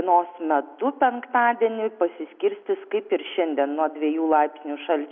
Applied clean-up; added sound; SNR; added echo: none; none; none; none.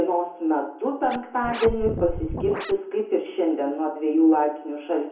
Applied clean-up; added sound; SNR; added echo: none; Scratching (performance technique); 7 dB; reverberation time 0.6 s.